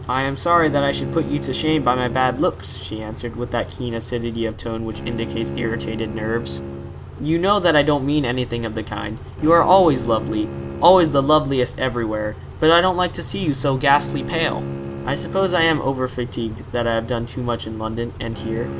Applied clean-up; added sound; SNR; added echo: none; Idling / Accelerating, revving, vroom / Car + Bowed string instrument; 10 dB; none.